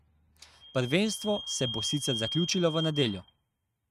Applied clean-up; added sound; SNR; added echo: neural mask model RNNoise.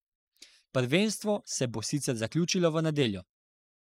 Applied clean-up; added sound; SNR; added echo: neural mask model Resemble Enhance denoiser.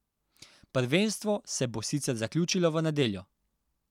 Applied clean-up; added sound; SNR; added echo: none; none; none; none.